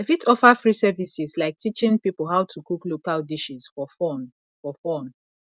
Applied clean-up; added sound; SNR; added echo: none; none; none; none.